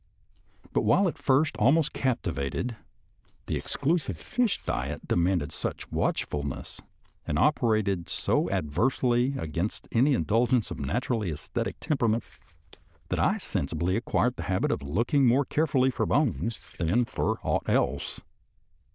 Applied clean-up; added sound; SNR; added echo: neural diffusion model UNIVERSE++.